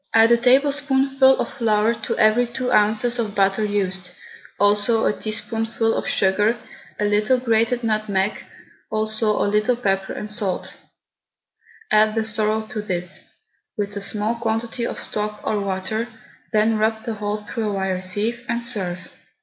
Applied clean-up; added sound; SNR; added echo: none; none; none; none.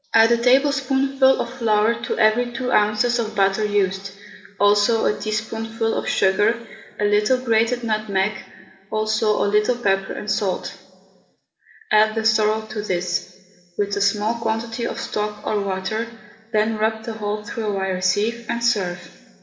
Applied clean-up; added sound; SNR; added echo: none; none; none; reverberation time 2.7 s.